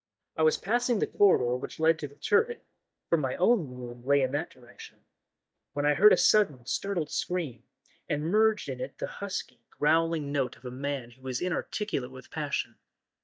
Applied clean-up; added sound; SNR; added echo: neural mask model DeepFilterNet 3.